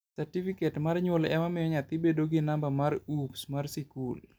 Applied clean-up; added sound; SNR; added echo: none; none; none; none.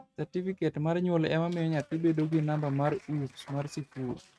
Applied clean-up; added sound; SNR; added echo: neural mask model RNNoise.